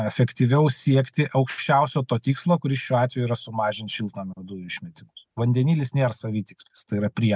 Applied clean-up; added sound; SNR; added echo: none; none; none; none.